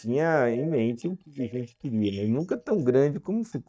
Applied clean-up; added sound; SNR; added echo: neural mask model DeepFilterNet 3.